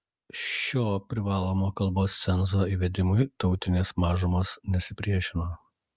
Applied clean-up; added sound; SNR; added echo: none; none; none; none.